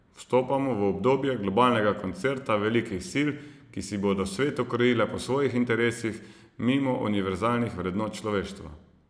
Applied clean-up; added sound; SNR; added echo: none; none; none; none.